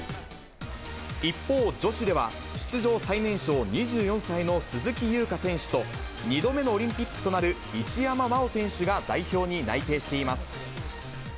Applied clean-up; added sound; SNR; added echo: none; none; none; none.